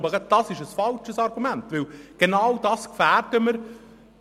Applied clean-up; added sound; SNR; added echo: none; none; none; none.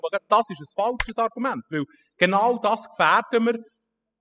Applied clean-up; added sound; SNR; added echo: classical method spectral subtraction.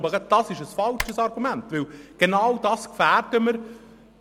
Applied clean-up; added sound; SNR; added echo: none; Typing; 14 dB; none.